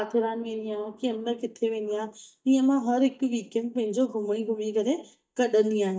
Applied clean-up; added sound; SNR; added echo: neural mask model DeepFilterNet 3.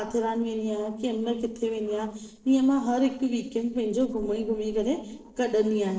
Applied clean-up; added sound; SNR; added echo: neural separator model SepFormer DNS4.